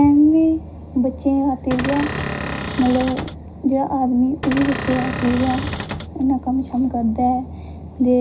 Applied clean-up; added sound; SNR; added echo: none; Cupboard open or close / Door; 7 dB; reverberation time 0.4 s.